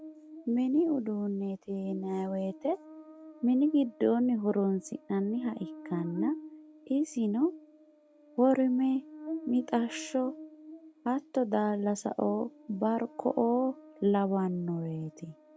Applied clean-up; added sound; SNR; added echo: none; Buzz; 16 dB; none.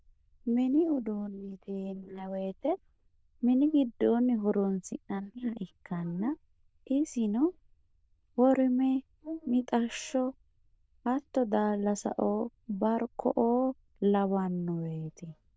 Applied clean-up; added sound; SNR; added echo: neural diffusion model UNIVERSE++.